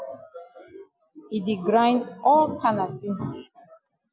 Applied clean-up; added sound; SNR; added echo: none; none; none; none.